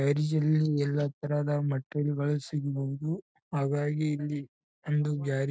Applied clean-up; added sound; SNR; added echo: none; none; none; none.